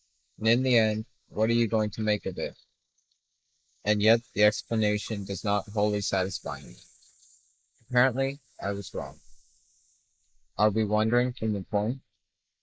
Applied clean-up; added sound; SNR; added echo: neural mask model Resemble Enhance denoiser.